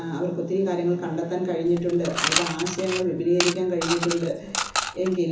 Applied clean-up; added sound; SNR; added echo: none; Coin (dropping) / Mechanisms; 4 dB; reverberation time 0.7 s.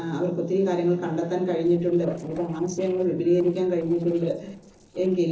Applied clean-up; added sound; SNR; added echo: neural separator model SepFormer DNS4.